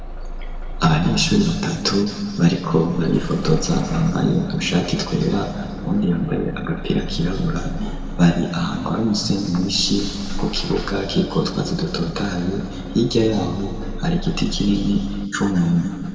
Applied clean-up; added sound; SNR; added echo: none; Engine starting / Bus; 9 dB; reverberation time 2.1 s.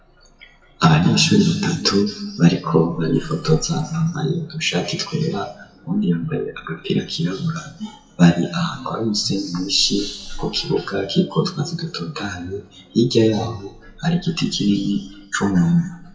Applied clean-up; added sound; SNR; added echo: classical method WPE with log-MMSE.